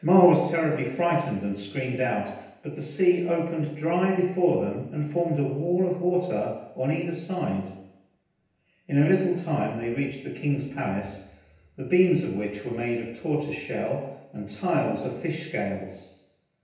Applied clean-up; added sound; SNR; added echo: none; none; none; reverberation time 0.9 s.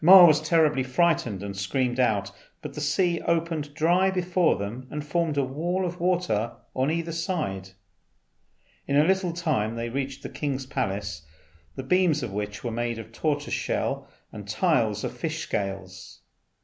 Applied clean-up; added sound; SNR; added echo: none; none; none; none.